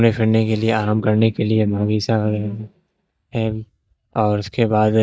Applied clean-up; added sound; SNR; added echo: neural mask model DeepFilterNet 3.